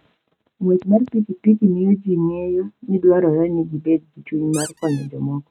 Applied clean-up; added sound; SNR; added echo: neural mask model RNNoise.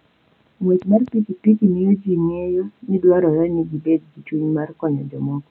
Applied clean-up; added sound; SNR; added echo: none; none; none; none.